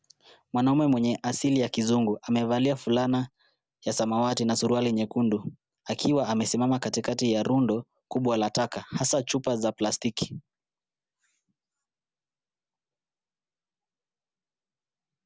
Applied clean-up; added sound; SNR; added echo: none; none; none; none.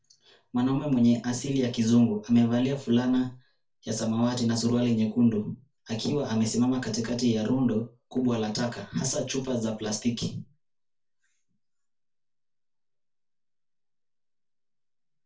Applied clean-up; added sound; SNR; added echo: none; none; none; reverberation time 0.2 s.